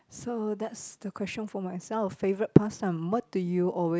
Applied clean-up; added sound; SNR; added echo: none; none; none; none.